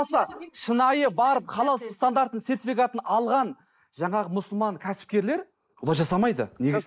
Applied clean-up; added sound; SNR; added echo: neural mask model Resemble Enhance denoiser.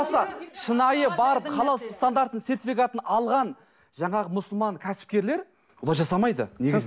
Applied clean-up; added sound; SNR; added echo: none; none; none; none.